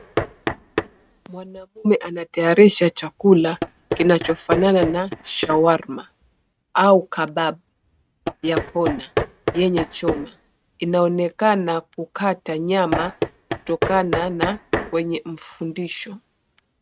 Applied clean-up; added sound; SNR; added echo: neural mask model RNNoise.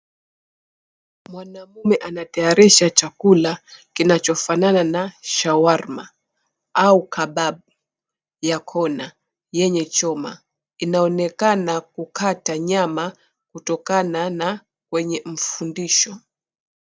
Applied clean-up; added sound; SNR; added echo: none; none; none; none.